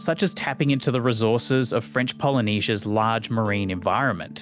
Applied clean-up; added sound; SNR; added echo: none; none; none; none.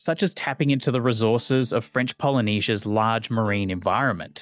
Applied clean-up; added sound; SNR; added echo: neural mask model DeepFilterNet 3.